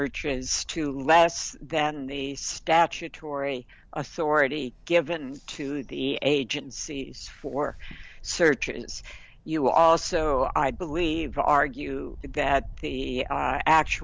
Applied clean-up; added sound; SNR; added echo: none; Wind / Bird; 15 dB; none.